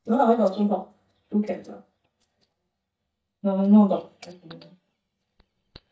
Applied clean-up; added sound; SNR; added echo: neural mask model DeepFilterNet 3.